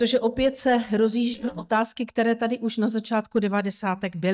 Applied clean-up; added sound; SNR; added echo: neural mask model DeepFilterNet 3.